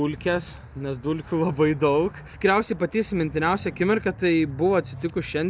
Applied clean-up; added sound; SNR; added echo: none; none; none; none.